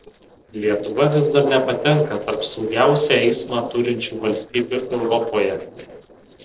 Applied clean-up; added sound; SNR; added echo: neural separator model SepFormer DNS4.